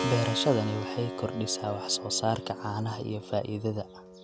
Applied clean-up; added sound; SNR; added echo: none; Keyboard (musical); 7 dB; none.